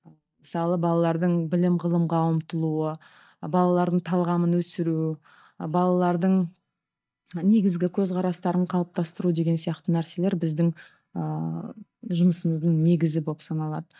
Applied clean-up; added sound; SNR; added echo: neural mask model DeepFilterNet 3.